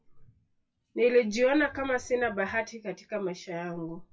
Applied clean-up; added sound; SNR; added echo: classical method WPE with log-MMSE.